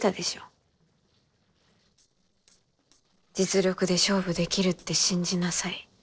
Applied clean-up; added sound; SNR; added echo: neural separator model SepFormer DNS4.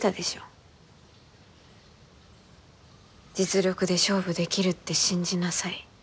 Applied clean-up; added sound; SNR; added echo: none; none; none; none.